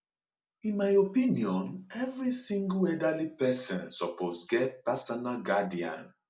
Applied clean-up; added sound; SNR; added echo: none; none; none; none.